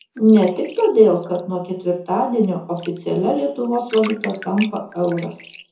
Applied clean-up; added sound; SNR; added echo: none; Bathtub (filling or washing); 19 dB; reverberation time 0.5 s.